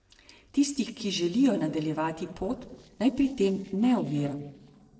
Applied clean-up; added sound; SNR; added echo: neural separator model SepFormer DNS4.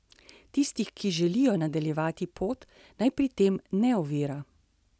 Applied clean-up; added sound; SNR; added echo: none; none; none; none.